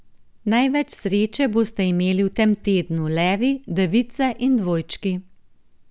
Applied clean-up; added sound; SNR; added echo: none; none; none; none.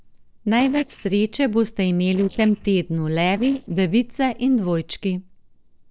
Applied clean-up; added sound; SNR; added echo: neural separator model SepFormer DNS4.